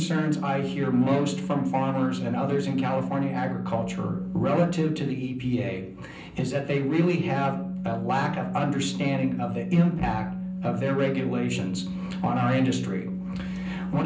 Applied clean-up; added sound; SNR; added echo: none; Organ; 6 dB; reverberation time 0.6 s.